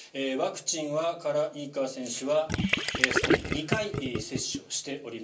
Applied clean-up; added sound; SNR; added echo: none; Gurgling; -3 dB; reverberation time 0.3 s.